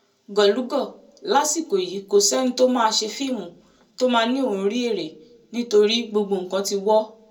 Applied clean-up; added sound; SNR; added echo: none; none; none; reverberation time 0.2 s.